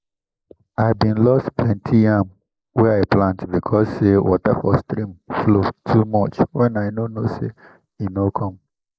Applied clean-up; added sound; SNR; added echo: neural mask model Resemble Enhance denoiser.